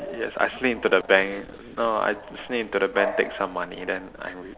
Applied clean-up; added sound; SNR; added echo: none; Bark / Bird vocalization, bird call, bird song; 12 dB; none.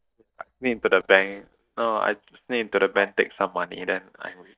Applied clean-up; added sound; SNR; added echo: neural mask model DeepFilterNet 3.